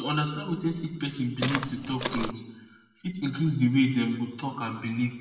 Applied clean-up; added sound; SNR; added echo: none; Walk, footsteps; 4 dB; reverberation time 1.0 s.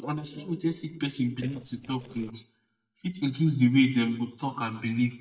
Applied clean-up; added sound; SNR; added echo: neural mask model DeepFilterNet 3.